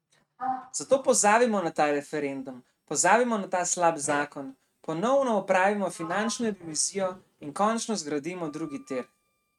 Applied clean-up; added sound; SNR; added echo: neural mask model RNNoise.